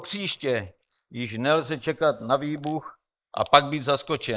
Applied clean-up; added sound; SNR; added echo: neural mask model Resemble Enhance denoiser.